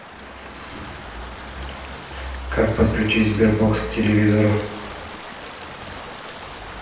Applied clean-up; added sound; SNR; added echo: none; Stream / Ocean; 14 dB; reverberation time 0.9 s.